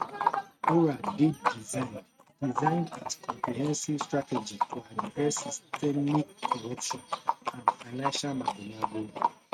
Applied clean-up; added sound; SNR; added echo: neural mask model RNNoise.